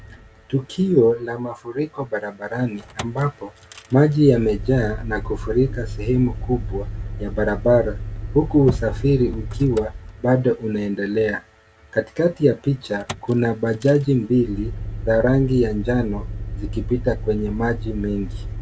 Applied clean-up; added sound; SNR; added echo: none; Motor vehicle (road); 10 dB; none.